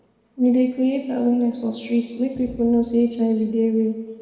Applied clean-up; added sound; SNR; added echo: none; none; none; reverberation time 1.8 s.